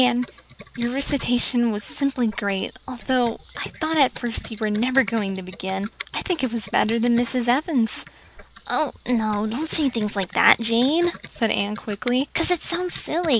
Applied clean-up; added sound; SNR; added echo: none; Computer keyboard; 15 dB; none.